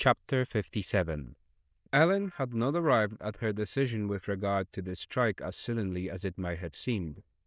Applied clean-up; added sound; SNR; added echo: neural diffusion model UNIVERSE++.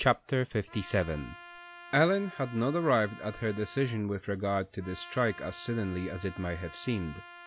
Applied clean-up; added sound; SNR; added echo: none; Trumpet; 18 dB; none.